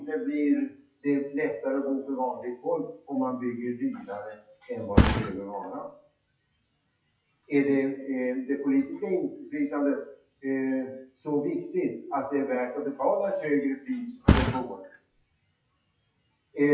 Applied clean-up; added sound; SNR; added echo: classical method WPE with log-MMSE.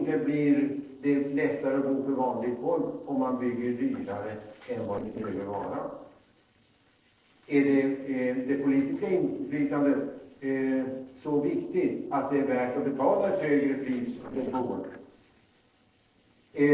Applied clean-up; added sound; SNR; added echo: neural separator model SepFormer DNS4.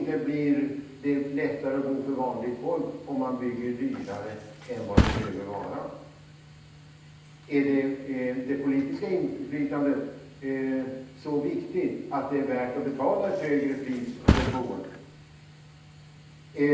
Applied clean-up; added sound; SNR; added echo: none; Thump, thud; 6 dB; reverberation time 0.9 s.